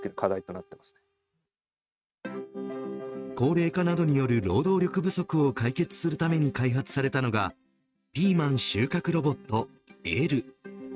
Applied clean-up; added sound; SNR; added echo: neural mask model RNNoise.